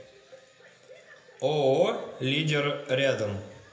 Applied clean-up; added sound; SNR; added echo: none; none; none; reverberation time 0.8 s.